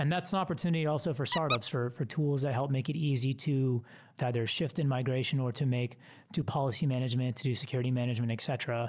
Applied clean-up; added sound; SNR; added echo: none; Squeak; 9 dB; none.